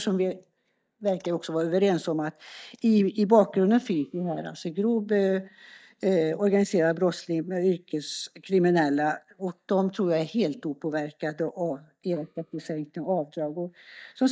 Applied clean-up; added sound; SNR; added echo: neural mask model DeepFilterNet 3.